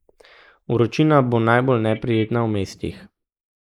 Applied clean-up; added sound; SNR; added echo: neural mask model Resemble Enhance denoiser.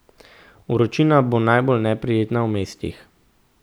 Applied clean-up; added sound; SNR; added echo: none; none; none; none.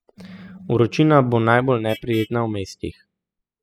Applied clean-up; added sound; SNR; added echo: classical method spectral subtraction.